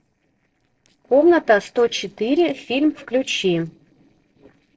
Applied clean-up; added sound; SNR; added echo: neural separator model SepFormer DNS4.